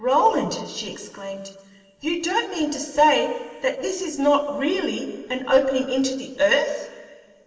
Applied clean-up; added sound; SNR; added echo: none; none; none; reverberation time 2.6 s.